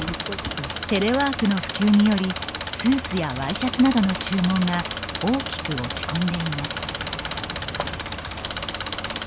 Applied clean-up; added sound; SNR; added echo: none; Engine; 6 dB; none.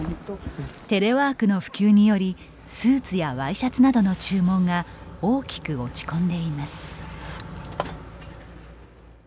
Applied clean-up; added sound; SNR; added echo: none; none; none; none.